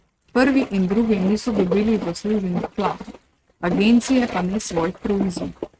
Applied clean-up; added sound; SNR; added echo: neural mask model RNNoise.